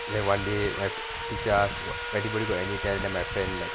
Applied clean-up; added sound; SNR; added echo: none; Sawing; 5 dB; none.